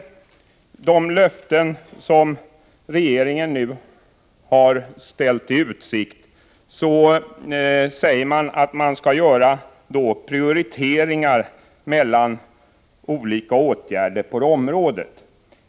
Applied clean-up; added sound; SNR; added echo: none; none; none; none.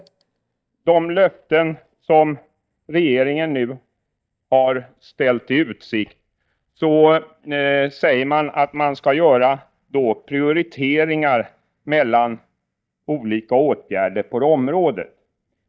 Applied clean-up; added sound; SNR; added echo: neural mask model DeepFilterNet 3.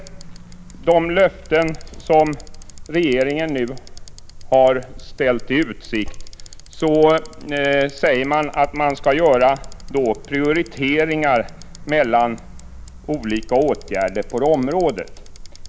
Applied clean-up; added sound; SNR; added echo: none; Bicycle; 14 dB; none.